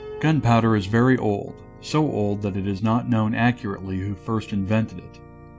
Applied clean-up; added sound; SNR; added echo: none; Organ + Piano; 19 dB; none.